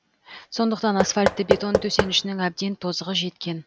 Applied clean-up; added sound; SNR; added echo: none; Knock / Wood; 1 dB; none.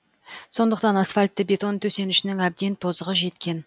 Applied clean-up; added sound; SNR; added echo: none; none; none; none.